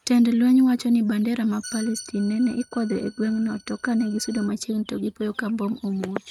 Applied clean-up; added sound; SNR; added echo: neural mask model RNNoise.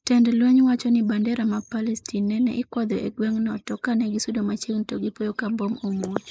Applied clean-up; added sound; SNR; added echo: neural mask model Resemble Enhance denoiser.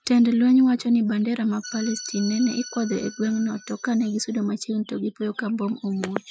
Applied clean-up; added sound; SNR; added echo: classical method Wiener filter.